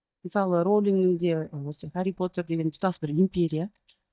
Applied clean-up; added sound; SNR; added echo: neural mask model DeepFilterNet 3.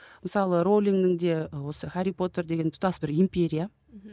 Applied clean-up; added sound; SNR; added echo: none; none; none; none.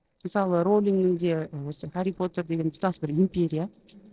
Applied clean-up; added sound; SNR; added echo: neural separator model SepFormer DNS4.